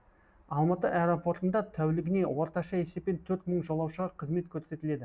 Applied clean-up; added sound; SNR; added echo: none; none; none; none.